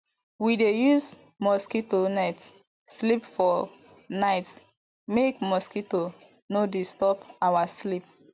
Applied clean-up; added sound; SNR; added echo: none; none; none; none.